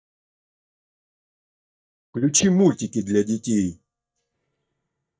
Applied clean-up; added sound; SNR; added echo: neural mask model DeepFilterNet 3.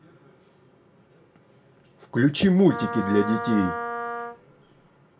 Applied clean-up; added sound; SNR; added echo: none; Wind instrument, woodwind instrument; 7 dB; reverberation time 0.2 s.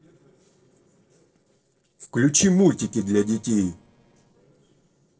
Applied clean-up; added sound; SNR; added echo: neural separator model SepFormer DNS4.